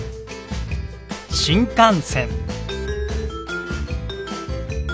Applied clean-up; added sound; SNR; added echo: none; none; none; none.